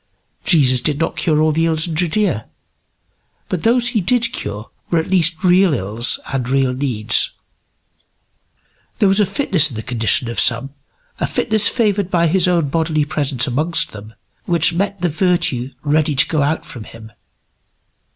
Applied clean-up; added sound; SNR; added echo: none; none; none; none.